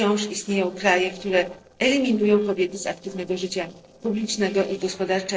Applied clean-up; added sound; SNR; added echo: neural separator model SepFormer DNS4.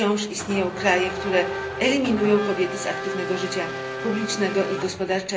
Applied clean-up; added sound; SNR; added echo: none; Race car, auto racing / Accelerating, revving, vroom; 7 dB; reverberation time 0.5 s.